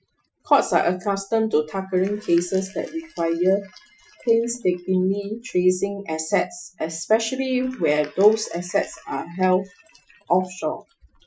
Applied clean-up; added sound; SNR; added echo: classical method Wiener filter.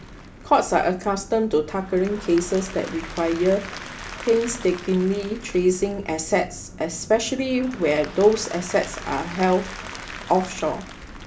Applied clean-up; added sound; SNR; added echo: none; Applause / Crowd; 16 dB; none.